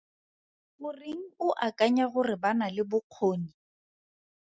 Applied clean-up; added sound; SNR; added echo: none; none; none; none.